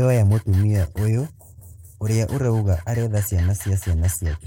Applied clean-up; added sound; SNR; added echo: neural mask model Resemble Enhance denoiser.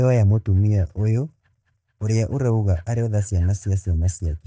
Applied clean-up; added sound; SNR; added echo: neural mask model DeepFilterNet 3.